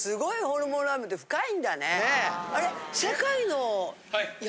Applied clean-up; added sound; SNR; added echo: none; none; none; none.